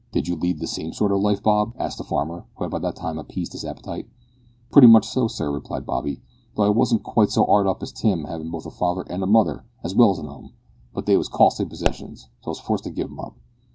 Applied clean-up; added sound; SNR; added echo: none; Explosion; 7 dB; none.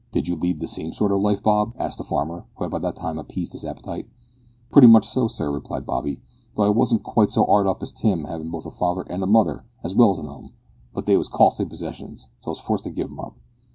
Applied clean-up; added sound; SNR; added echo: none; none; none; none.